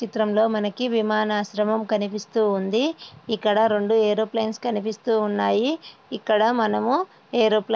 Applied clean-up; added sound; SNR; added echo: none; none; none; none.